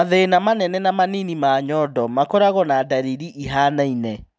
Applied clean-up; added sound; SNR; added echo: none; none; none; none.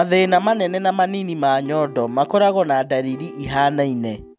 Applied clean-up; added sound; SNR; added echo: none; Acoustic guitar / Strum; 19 dB; none.